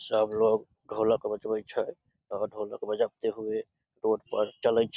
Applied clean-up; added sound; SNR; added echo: none; none; none; none.